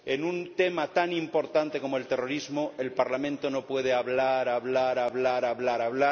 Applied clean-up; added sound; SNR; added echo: none; none; none; none.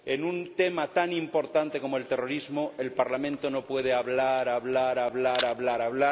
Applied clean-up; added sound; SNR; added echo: none; Camera; 13 dB; none.